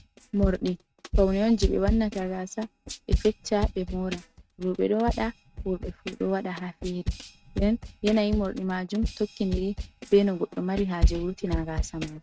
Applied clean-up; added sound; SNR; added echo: neural mask model RNNoise.